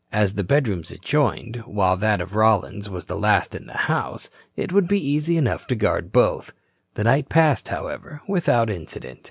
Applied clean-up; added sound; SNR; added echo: none; none; none; none.